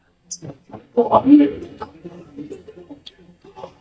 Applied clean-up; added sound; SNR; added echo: neural mask model DeepFilterNet 3.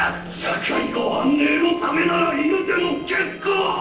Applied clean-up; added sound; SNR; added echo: neural separator model SepFormer DNS4.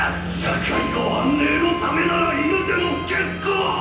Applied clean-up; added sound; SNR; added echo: none; Wind instrument, woodwind instrument; 12 dB; reverberation time 0.9 s.